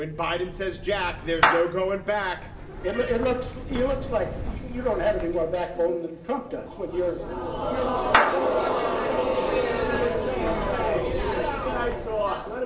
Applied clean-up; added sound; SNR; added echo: none; Meow / Clapping; 5 dB; reverberation time 0.8 s.